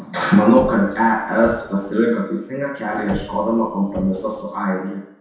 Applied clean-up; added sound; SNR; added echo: none; Printer; 15 dB; reverberation time 0.7 s.